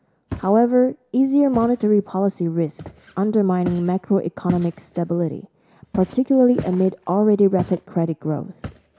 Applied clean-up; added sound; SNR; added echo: none; Walk, footsteps; 15 dB; none.